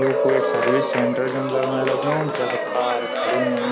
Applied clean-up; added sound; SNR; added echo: none; Cheering; -1 dB; none.